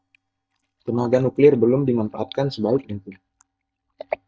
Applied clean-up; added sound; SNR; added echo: neural mask model DeepFilterNet 3.